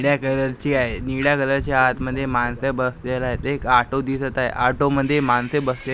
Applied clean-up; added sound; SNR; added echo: none; none; none; none.